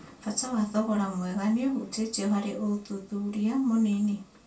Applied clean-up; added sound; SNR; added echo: none; none; none; reverberation time 0.2 s.